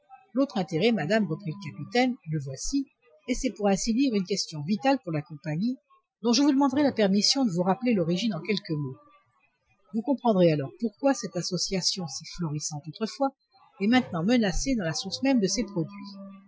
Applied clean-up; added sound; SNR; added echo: classical method Wiener filter.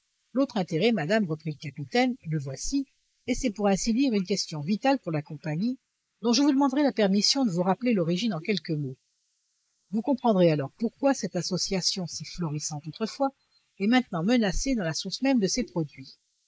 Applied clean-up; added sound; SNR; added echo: neural mask model Resemble Enhance denoiser.